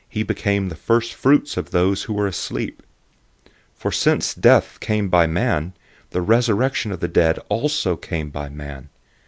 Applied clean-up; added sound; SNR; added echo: none; none; none; none.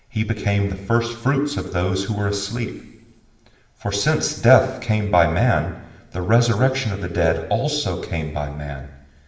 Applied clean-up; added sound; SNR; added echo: none; none; none; reverberation time 1.0 s.